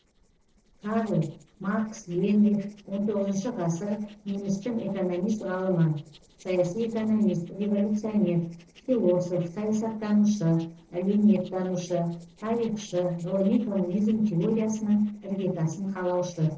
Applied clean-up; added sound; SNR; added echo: neural separator model SepFormer DNS4.